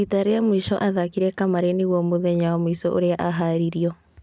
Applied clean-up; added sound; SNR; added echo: none; none; none; none.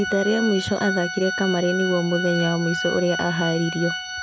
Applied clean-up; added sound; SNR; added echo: none; Organ; 6 dB; none.